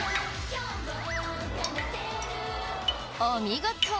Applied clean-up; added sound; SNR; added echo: none; Drip; 7 dB; none.